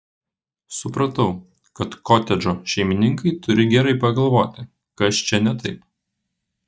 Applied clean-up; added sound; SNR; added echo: neural mask model DeepFilterNet 3.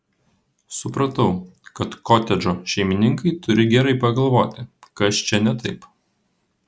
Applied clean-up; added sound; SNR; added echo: none; none; none; none.